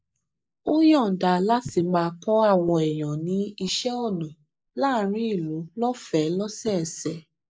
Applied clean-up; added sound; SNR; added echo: neural mask model Resemble Enhance denoiser.